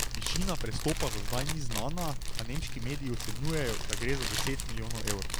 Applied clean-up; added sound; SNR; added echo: none; Fire; -4 dB; none.